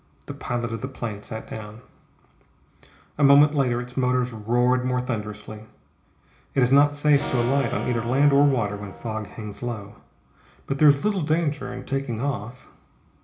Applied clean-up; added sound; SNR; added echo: none; Acoustic guitar / Strum; 12 dB; reverberation time 0.4 s.